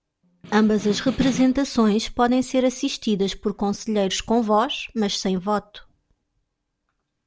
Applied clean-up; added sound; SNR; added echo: none; Snare drum; 11 dB; none.